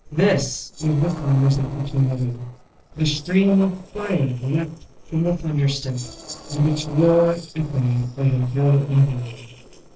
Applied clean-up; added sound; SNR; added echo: neural separator model SepFormer DNS4.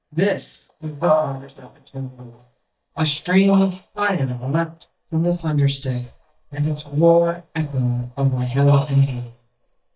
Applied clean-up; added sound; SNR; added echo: neural mask model DeepFilterNet 3.